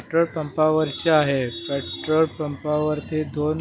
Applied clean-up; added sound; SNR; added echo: none; none; none; none.